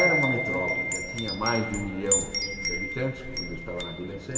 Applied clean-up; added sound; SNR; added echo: none; Wind chime; -1 dB; reverberation time 2.6 s.